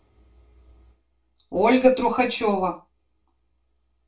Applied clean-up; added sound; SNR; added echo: none; none; none; reverberation time 0.2 s.